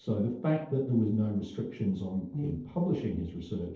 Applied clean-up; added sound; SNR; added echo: neural separator model SepFormer DNS4.